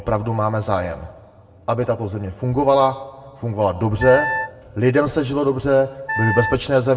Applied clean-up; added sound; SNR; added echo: none; Wind instrument, woodwind instrument; 6 dB; reverberation time 1.0 s.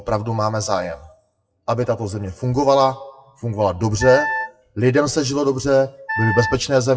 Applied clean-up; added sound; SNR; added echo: classical method WPE with log-MMSE.